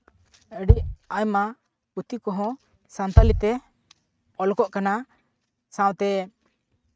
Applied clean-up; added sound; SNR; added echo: neural mask model RNNoise.